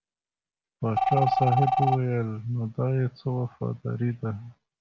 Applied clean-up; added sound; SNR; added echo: none; Telephone; 1 dB; none.